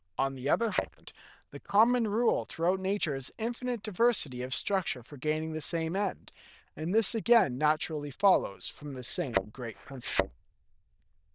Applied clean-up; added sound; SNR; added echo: neural diffusion model UNIVERSE++.